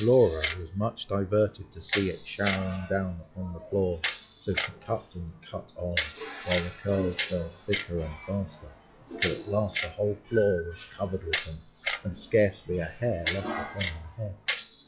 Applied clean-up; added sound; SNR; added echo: classical method log-MMSE.